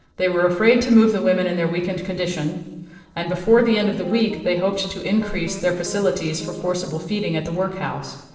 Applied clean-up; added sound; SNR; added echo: neural separator model SepFormer DNS4.